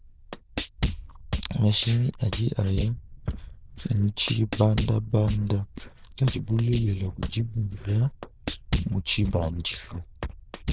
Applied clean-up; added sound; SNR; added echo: neural diffusion model UNIVERSE++.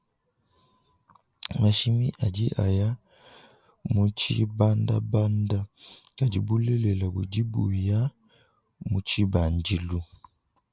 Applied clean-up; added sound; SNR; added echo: none; none; none; none.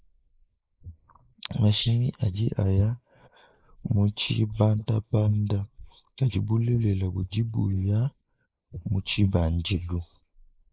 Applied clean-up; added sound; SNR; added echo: neural mask model Resemble Enhance denoiser.